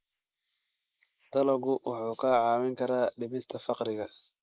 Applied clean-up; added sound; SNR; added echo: neural mask model Resemble Enhance denoiser.